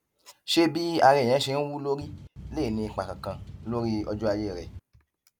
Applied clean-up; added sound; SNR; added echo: none; Boat, Water vehicle; 15 dB; none.